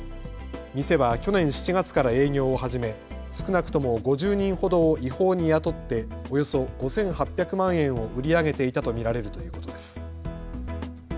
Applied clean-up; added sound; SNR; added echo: none; none; none; none.